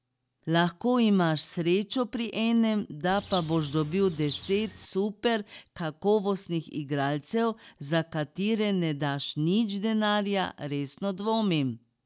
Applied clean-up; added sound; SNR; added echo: none; Bird; 16 dB; none.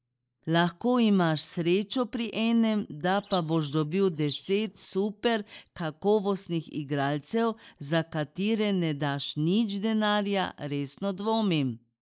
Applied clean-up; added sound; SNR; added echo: neural mask model Resemble Enhance denoiser.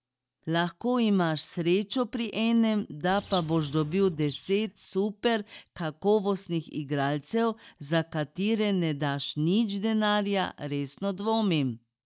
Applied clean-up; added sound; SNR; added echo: neural mask model DeepFilterNet 3.